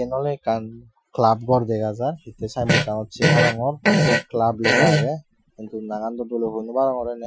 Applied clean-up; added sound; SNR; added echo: classical method Wiener filter.